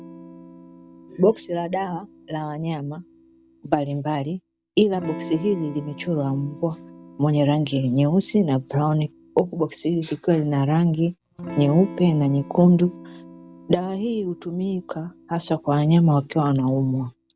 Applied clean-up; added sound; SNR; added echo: none; Electric guitar / Strum; 19 dB; none.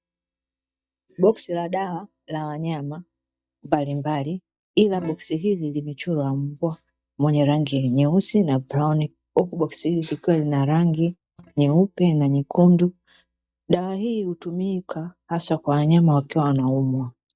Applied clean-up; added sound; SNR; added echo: neural mask model DeepFilterNet 3.